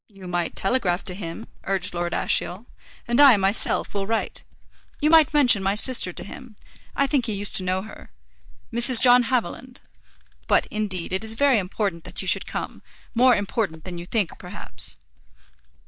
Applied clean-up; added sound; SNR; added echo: neural mask model DeepFilterNet 3.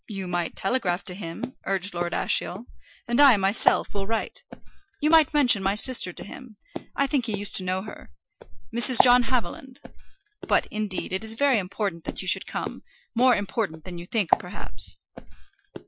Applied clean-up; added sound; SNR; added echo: classical method Wiener filter.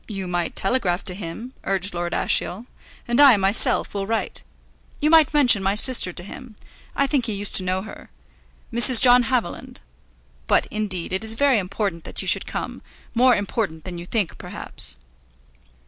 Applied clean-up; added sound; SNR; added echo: none; none; none; none.